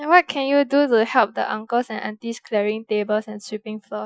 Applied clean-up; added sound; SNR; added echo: classical method Wiener filter.